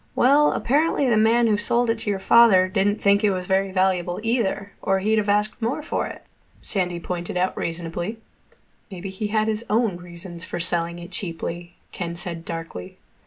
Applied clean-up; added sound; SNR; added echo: none; none; none; none.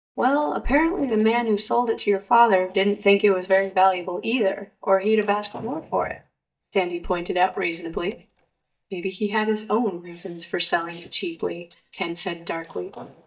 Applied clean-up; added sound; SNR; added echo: neural mask model DeepFilterNet 3.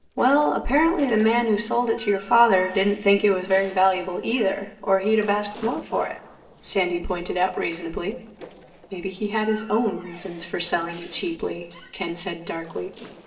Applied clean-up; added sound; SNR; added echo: neural separator model SepFormer DNS4.